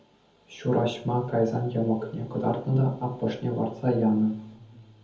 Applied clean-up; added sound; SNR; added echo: none; none; none; reverberation time 0.7 s.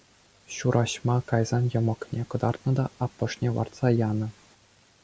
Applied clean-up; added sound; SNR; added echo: none; none; none; none.